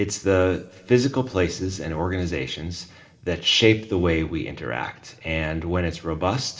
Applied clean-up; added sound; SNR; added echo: none; none; none; reverberation time 1.8 s.